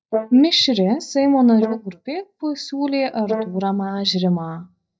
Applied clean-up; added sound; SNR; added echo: neural mask model DeepFilterNet 3.